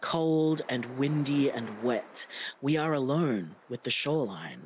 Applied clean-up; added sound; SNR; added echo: none; none; none; none.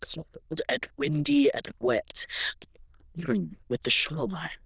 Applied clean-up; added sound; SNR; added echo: neural diffusion model UNIVERSE++.